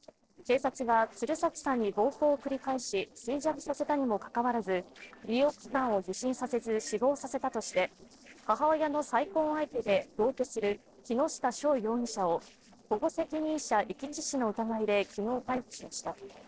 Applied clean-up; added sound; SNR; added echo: neural separator model SepFormer DNS4.